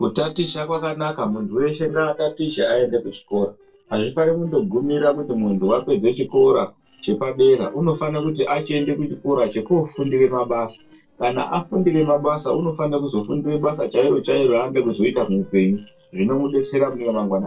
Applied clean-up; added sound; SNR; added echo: neural separator model SepFormer DNS4.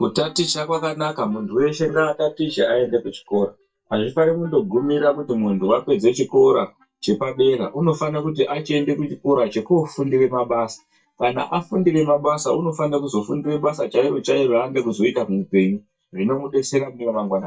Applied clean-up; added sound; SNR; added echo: neural mask model DeepFilterNet 3.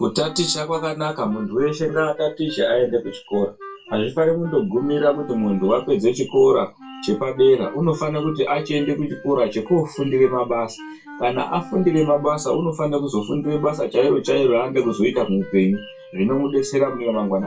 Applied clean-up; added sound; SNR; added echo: none; Wind instrument, woodwind instrument; 18 dB; reverberation time 0.2 s.